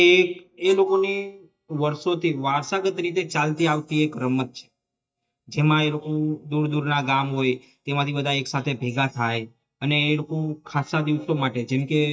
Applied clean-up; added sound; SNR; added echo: neural mask model DeepFilterNet 3.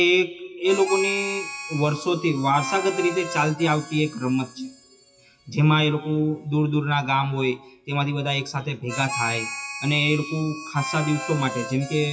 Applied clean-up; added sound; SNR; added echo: classical method WPE with log-MMSE.